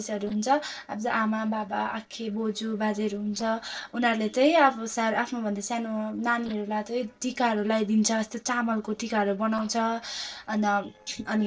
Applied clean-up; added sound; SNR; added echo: neural separator model SepFormer DNS4.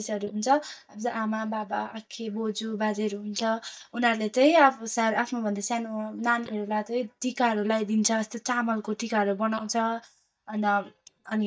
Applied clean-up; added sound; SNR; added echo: neural mask model DeepFilterNet 3.